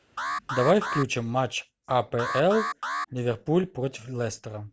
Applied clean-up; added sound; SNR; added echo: none; Alarm; 7 dB; none.